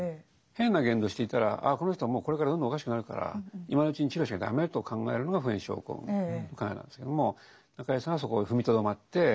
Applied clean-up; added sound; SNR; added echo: none; none; none; none.